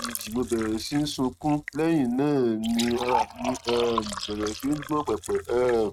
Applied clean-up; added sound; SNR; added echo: neural mask model RNNoise.